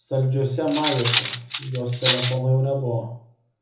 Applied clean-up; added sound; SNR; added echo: none; Cutlery, silverware; 2 dB; reverberation time 0.5 s.